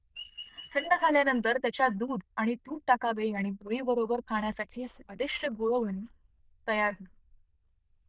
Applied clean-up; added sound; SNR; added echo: neural diffusion model UNIVERSE++.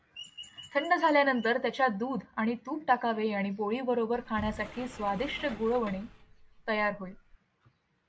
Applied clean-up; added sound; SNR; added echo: none; Sliding door; 15 dB; none.